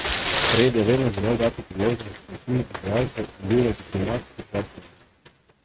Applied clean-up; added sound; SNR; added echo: neural mask model RNNoise.